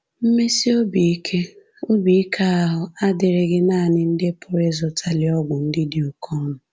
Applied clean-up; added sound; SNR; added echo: none; none; none; none.